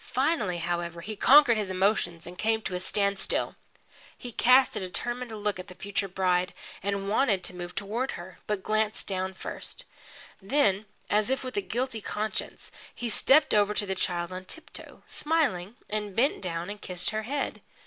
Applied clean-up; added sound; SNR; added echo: none; none; none; none.